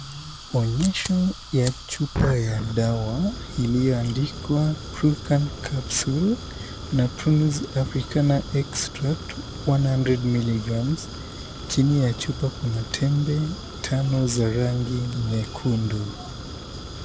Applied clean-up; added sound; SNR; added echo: none; Fire; 10 dB; none.